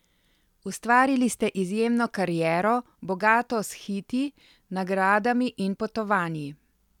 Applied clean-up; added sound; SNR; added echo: none; none; none; none.